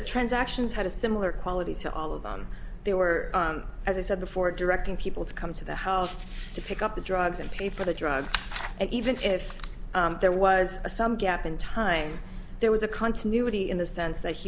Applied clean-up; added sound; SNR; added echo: none; none; none; none.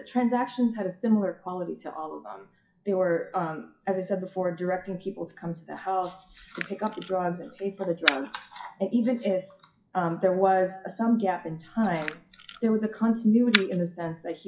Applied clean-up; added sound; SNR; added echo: classical method WPE with log-MMSE.